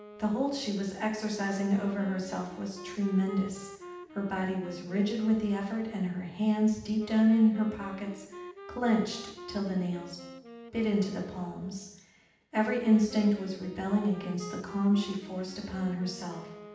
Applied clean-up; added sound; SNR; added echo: none; Wind instrument, woodwind instrument; 17 dB; reverberation time 0.8 s.